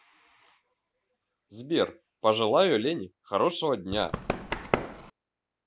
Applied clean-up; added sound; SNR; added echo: none; Run; 3 dB; none.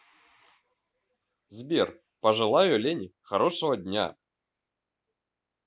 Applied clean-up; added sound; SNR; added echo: none; none; none; none.